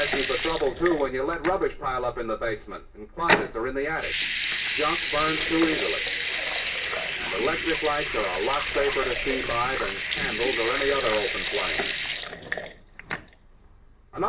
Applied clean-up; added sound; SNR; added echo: none; Sink (filling or washing) / Water tap, faucet / Liquid; 1 dB; reverberation time 0.2 s.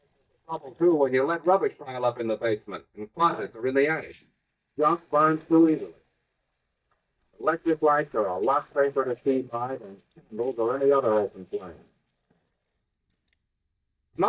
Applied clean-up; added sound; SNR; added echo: neural mask model DeepFilterNet 3.